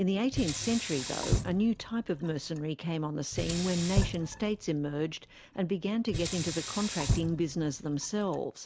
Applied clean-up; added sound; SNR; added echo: none; Sink (filling or washing); 5 dB; none.